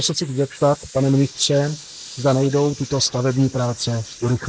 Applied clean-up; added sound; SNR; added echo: neural mask model Resemble Enhance denoiser.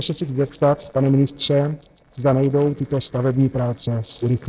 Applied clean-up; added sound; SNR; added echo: neural separator model SepFormer DNS4.